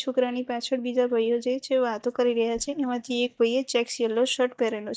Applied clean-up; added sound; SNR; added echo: neural mask model DeepFilterNet 3.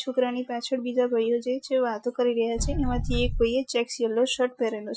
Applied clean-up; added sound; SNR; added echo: classical method Wiener filter.